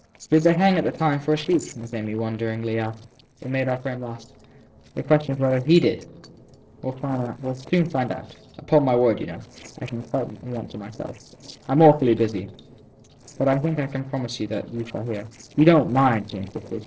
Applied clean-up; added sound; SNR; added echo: neural separator model SepFormer DNS4.